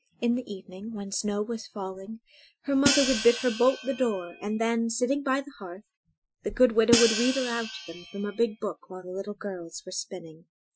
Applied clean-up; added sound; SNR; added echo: classical method Wiener filter.